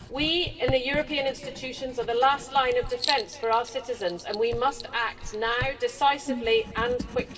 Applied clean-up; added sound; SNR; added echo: none; Writing; 11 dB; reverberation time 2.3 s.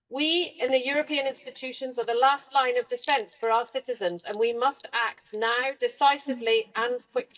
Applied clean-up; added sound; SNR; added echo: neural mask model DeepFilterNet 3.